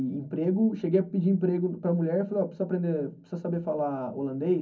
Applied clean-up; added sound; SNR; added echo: none; none; none; reverberation time 0.4 s.